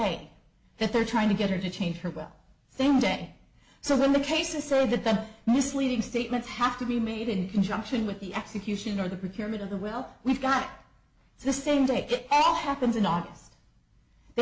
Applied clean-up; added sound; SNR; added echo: none; none; none; none.